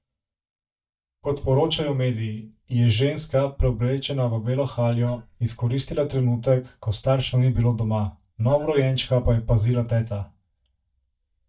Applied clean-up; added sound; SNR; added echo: neural mask model DeepFilterNet 3.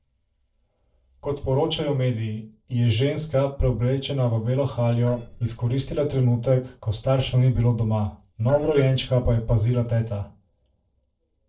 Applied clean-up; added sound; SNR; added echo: neural separator model SepFormer DNS4.